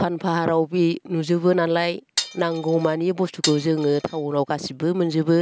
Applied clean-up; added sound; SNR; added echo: none; Glass; 11 dB; none.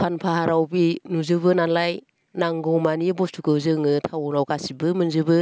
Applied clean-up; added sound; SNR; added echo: none; none; none; none.